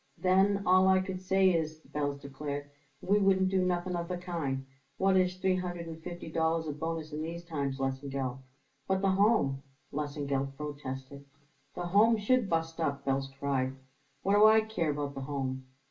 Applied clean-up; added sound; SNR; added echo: none; none; none; reverberation time 0.2 s.